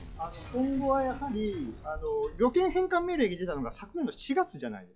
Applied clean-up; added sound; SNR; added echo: classical method log-MMSE.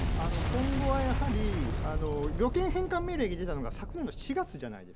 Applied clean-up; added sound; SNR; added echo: none; Boom; -1 dB; none.